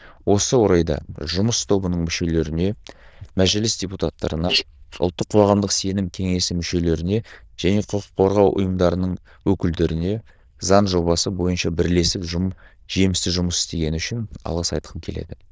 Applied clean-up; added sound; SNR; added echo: neural diffusion model UNIVERSE++.